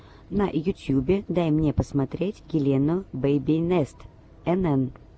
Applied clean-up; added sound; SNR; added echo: none; none; none; none.